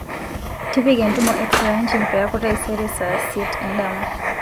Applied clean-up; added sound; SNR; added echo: none; Writing + Cutlery, silverware / Drawer open or close; 2 dB; none.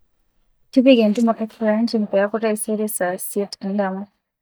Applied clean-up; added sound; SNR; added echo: neural mask model DeepFilterNet 3.